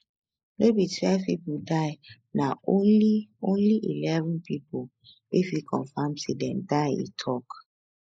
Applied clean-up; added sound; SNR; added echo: neural mask model Resemble Enhance denoiser.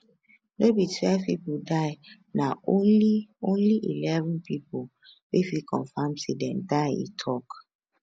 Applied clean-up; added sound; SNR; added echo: none; none; none; none.